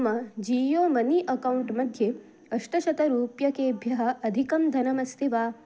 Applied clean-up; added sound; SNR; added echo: none; none; none; none.